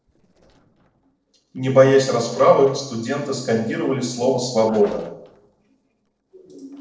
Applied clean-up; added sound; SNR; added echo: neural separator model SepFormer DNS4.